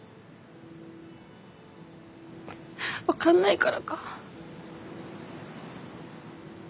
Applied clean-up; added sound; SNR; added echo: none; none; none; none.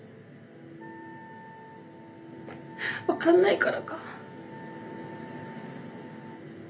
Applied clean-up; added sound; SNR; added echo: none; Wind instrument, woodwind instrument; 19 dB; reverberation time 0.3 s.